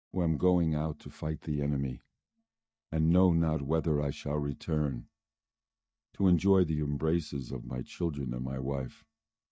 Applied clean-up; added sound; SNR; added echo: neural mask model DeepFilterNet 3.